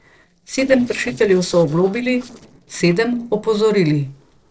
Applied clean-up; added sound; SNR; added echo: neural separator model SepFormer DNS4.